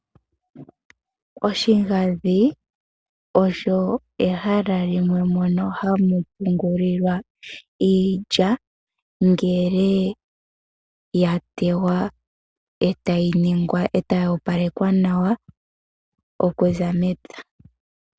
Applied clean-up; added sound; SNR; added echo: none; none; none; none.